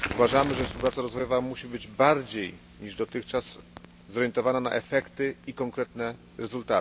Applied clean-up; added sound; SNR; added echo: none; Fire; 13 dB; none.